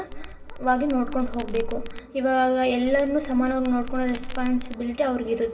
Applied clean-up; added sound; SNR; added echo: none; Crackle; 7 dB; reverberation time 3.0 s.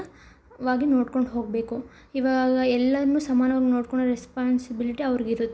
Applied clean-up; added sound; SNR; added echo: none; none; none; none.